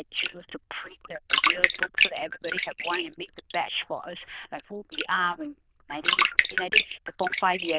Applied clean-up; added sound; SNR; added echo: neural diffusion model UNIVERSE++.